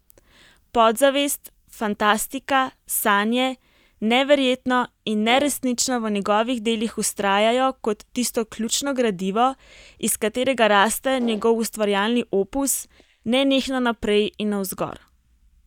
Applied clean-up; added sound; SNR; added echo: neural mask model DeepFilterNet 3.